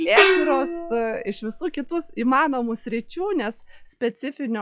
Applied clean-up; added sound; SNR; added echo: classical method log-MMSE.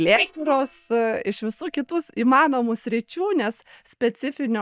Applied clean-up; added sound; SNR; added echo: neural mask model DeepFilterNet 3.